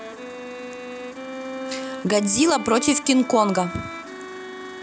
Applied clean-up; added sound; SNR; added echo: none; Bowed string instrument; 10 dB; none.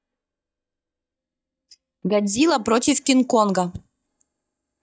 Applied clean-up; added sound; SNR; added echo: neural mask model DeepFilterNet 3.